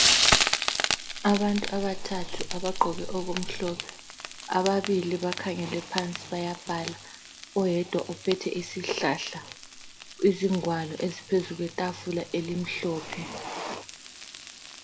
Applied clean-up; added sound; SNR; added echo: none; Frying (food); 2 dB; none.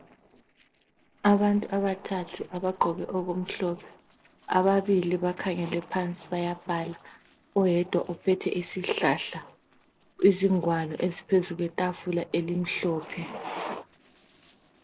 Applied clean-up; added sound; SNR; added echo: neural separator model SepFormer DNS4.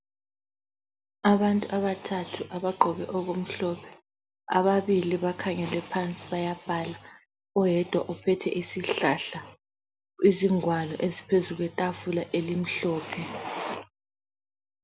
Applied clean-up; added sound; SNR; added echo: none; none; none; none.